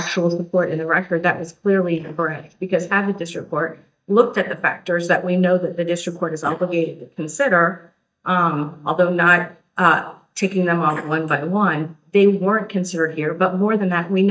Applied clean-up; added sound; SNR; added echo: neural mask model DeepFilterNet 3.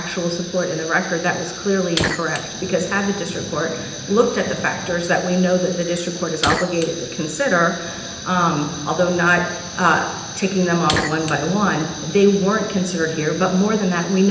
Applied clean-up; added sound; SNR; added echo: none; Fire; 10 dB; reverberation time 0.8 s.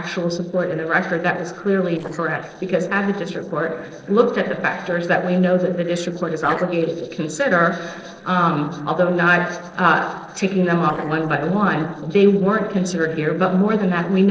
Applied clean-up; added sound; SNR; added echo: neural separator model SepFormer DNS4.